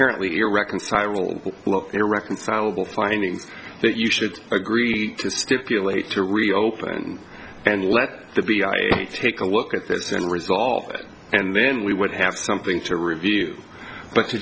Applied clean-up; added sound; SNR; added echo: none; none; none; none.